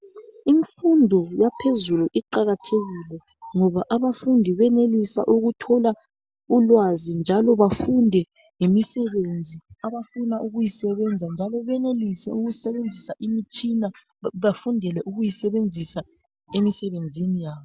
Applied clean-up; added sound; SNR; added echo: none; none; none; none.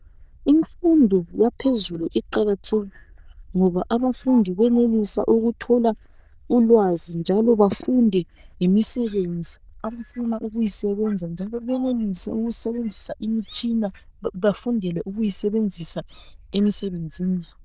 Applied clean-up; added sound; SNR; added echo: neural diffusion model UNIVERSE++.